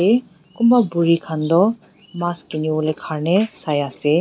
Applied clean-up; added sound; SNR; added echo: none; none; none; none.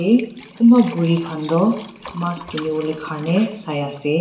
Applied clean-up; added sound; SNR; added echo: none; Liquid; 20 dB; reverberation time 0.8 s.